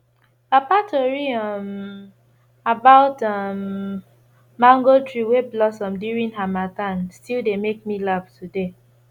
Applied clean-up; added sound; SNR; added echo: none; none; none; none.